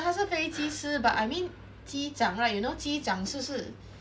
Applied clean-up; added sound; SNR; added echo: none; none; none; none.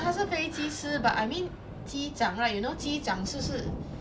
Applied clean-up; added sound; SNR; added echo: none; Thunder; 8 dB; none.